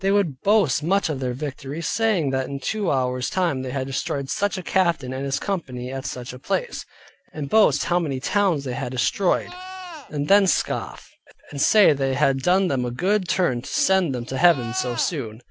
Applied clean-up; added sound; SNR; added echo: none; Livestock, farm animals, working animals; 14 dB; none.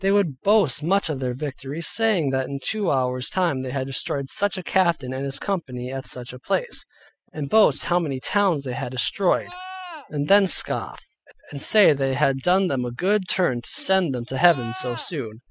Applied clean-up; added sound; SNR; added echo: classical method spectral subtraction.